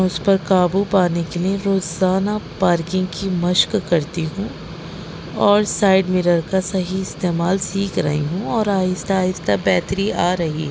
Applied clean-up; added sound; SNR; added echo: none; none; none; none.